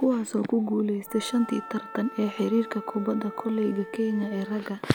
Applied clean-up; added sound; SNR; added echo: none; Wind instrument, woodwind instrument; 15 dB; none.